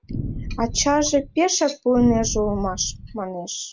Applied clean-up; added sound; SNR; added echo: none; Boom; 10 dB; none.